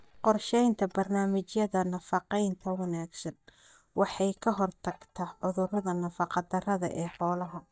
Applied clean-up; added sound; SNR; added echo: neural mask model DeepFilterNet 3.